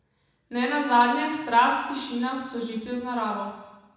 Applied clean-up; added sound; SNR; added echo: none; none; none; reverberation time 1.0 s.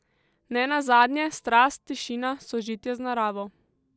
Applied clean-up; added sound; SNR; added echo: none; none; none; none.